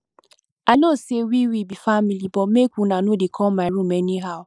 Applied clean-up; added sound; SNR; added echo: neural mask model Resemble Enhance denoiser.